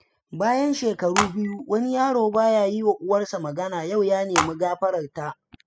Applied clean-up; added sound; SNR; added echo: classical method spectral subtraction.